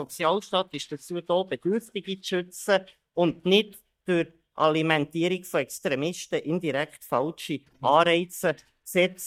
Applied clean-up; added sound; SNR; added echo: neural mask model DeepFilterNet 3.